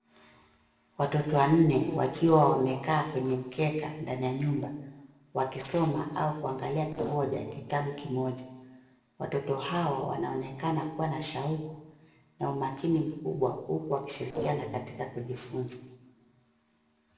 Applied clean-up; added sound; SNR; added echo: neural separator model SepFormer DNS4.